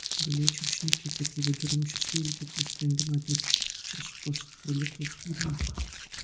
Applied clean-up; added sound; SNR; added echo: none; Crumpling, crinkling; 1 dB; reverberation time 0.3 s.